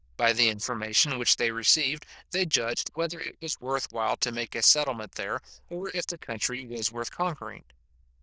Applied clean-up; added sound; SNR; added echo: neural diffusion model UNIVERSE++.